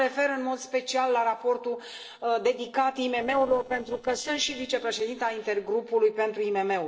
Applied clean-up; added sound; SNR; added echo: neural separator model SepFormer DNS4.